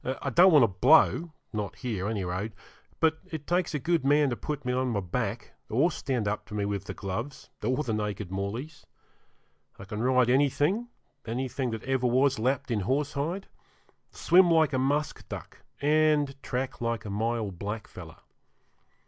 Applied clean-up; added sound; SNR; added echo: none; none; none; none.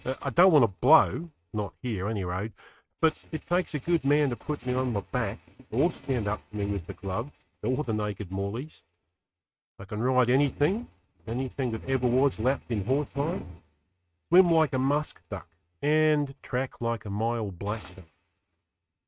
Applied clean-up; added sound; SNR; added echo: neural mask model RNNoise.